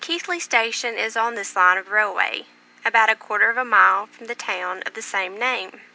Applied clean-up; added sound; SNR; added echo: none; none; none; none.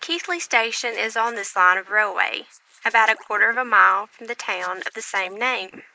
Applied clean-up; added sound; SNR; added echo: neural mask model Resemble Enhance denoiser.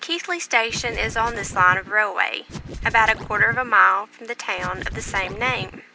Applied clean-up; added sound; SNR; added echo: none; Scratching (performance technique); 11 dB; none.